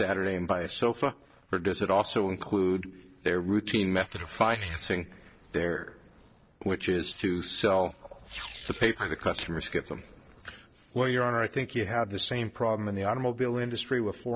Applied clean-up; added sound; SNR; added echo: neural separator model SepFormer DNS4.